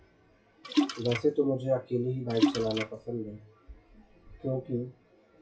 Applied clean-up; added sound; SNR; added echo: classical method WPE with log-MMSE.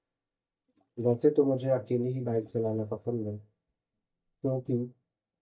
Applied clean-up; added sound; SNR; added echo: neural mask model DeepFilterNet 3.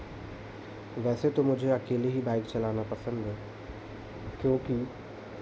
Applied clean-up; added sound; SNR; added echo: none; none; none; none.